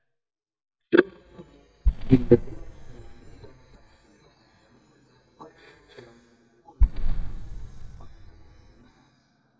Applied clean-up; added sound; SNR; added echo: neural mask model DeepFilterNet 3.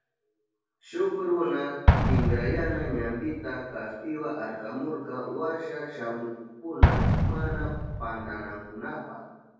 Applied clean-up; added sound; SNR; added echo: none; Explosion; -4 dB; reverberation time 1.3 s.